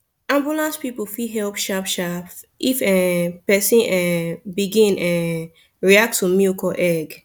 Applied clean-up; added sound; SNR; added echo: none; none; none; none.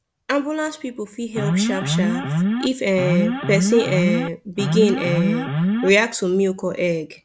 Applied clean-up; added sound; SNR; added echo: none; Alarm; 0 dB; none.